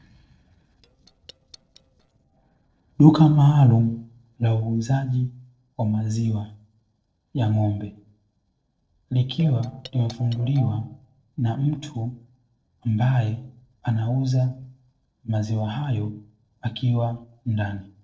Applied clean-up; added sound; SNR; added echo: neural separator model SepFormer DNS4.